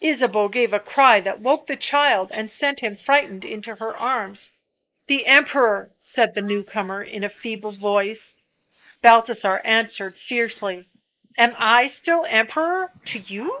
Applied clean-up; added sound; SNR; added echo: neural mask model Resemble Enhance denoiser.